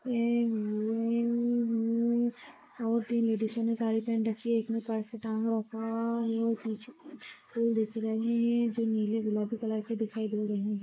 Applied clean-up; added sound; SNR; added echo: neural mask model Resemble Enhance denoiser.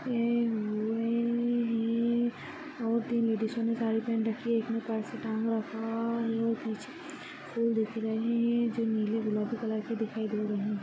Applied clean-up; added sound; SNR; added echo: none; none; none; none.